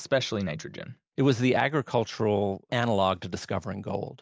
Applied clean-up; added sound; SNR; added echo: none; none; none; none.